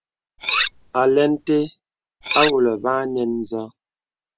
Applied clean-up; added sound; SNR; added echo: none; Cutlery, silverware; 1 dB; none.